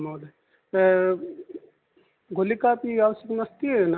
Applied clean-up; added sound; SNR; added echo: none; none; none; none.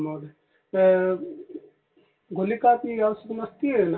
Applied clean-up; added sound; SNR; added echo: none; none; none; reverberation time 0.2 s.